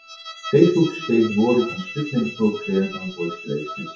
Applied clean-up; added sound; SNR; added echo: classical method WPE with log-MMSE.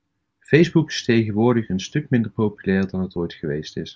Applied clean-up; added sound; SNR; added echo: none; none; none; none.